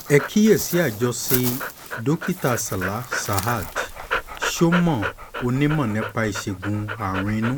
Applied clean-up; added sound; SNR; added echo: none; Dog; 7 dB; none.